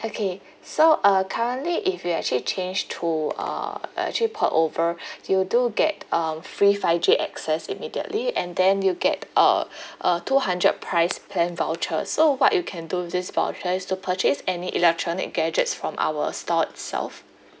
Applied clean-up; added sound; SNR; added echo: none; none; none; none.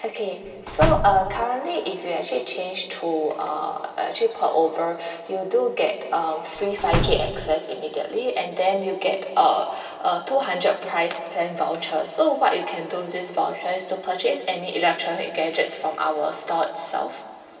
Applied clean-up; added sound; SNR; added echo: none; Slam; 2 dB; reverberation time 2.7 s.